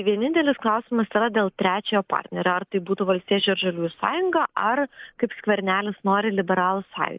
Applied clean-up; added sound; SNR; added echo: neural mask model Resemble Enhance denoiser.